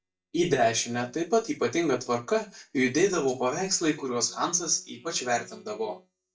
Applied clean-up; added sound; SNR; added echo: neural mask model DeepFilterNet 3.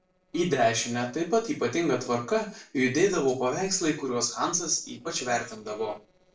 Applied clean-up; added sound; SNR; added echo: neural separator model SepFormer DNS4.